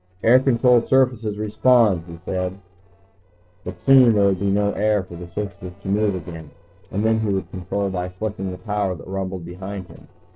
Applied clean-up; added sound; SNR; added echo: neural separator model SepFormer DNS4.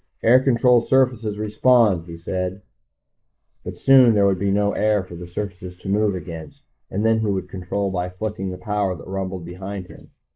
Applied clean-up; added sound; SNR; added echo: neural mask model Resemble Enhance denoiser.